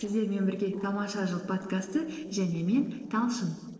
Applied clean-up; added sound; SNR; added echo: neural separator model SepFormer DNS4.